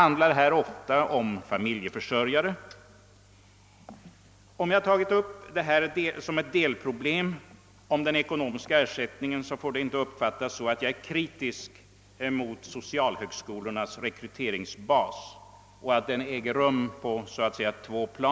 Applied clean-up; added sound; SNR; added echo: none; none; none; none.